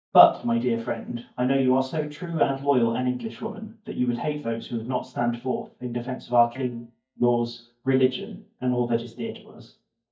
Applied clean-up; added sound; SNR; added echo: neural mask model DeepFilterNet 3.